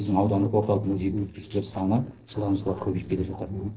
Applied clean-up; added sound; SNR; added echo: neural separator model SepFormer DNS4.